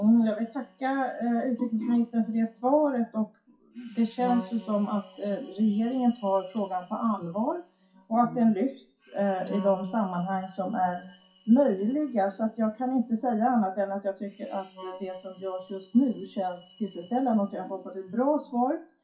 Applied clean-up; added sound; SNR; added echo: classical method WPE with log-MMSE.